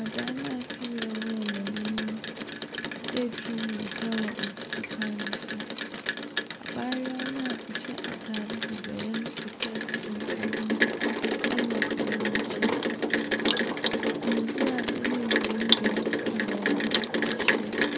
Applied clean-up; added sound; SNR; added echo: none; Rain; -5 dB; none.